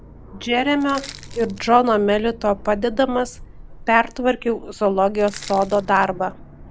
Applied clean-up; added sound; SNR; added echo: none; Aircraft + Crushing; 17 dB; none.